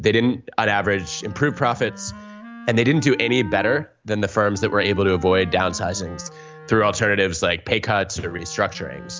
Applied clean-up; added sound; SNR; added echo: none; Wind instrument, woodwind instrument; 17 dB; none.